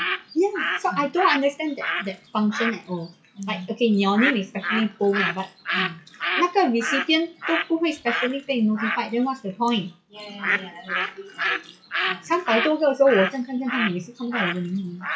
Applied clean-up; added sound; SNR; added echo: classical method WPE with log-MMSE.